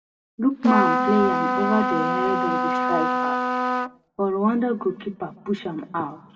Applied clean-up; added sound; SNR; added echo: none; Trumpet; -2 dB; reverberation time 1.6 s.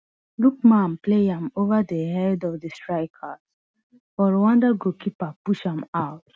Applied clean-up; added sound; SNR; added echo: none; none; none; none.